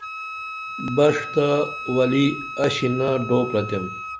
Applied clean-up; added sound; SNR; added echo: none; Wind instrument, woodwind instrument; 10 dB; none.